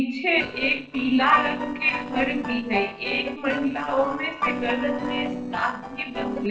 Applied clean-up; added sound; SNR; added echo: neural separator model SepFormer DNS4.